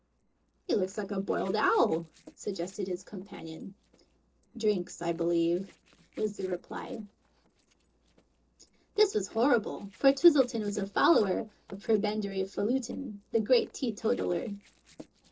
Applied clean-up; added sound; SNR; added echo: neural separator model SepFormer DNS4.